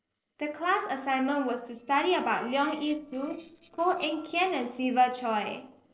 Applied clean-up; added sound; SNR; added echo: neural separator model SepFormer DNS4.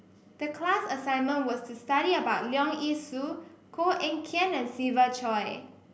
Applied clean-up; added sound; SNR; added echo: none; none; none; none.